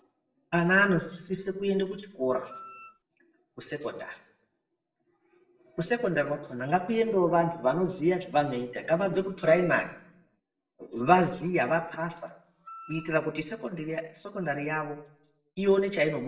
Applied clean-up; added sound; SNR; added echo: none; Wind instrument, woodwind instrument; 19 dB; reverberation time 0.4 s.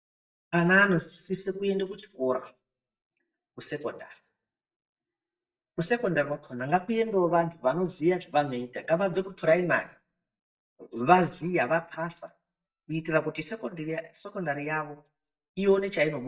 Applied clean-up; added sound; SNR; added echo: neural mask model DeepFilterNet 3.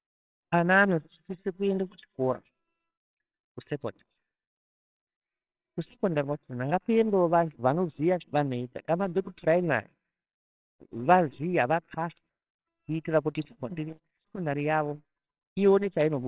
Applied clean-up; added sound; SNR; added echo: neural separator model SepFormer WHAMR!.